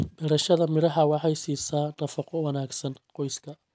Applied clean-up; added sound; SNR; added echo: none; none; none; none.